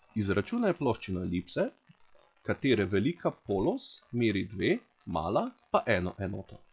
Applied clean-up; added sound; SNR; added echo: classical method log-MMSE.